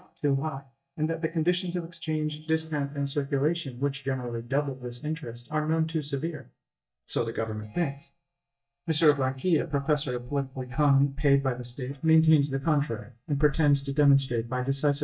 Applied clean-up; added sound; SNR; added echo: neural mask model DeepFilterNet 3.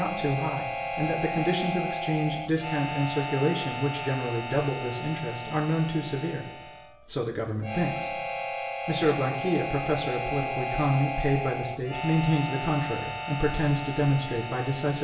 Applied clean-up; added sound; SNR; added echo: none; Harmonica; 5 dB; reverberation time 0.8 s.